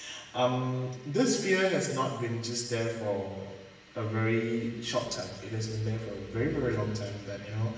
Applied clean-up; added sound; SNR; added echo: none; none; none; reverberation time 1.1 s.